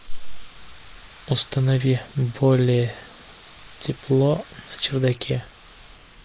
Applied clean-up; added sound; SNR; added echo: neural mask model Resemble Enhance denoiser.